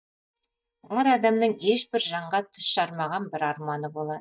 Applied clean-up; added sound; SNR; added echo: neural mask model DeepFilterNet 3.